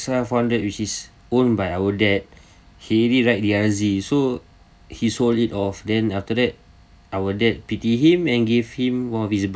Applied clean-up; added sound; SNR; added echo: none; none; none; none.